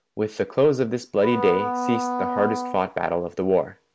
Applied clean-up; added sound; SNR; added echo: none; Wind instrument, woodwind instrument; 5 dB; none.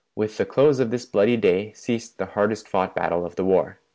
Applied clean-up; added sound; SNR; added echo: none; none; none; none.